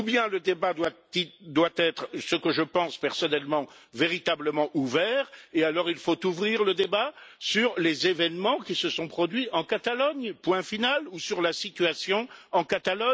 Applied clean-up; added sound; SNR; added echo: none; none; none; none.